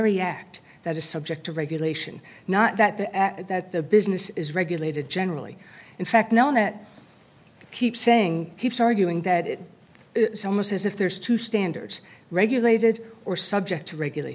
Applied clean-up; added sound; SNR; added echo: none; none; none; none.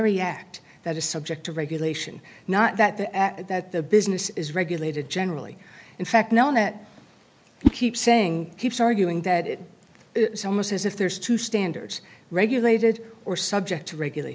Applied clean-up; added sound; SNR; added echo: neural mask model Resemble Enhance denoiser.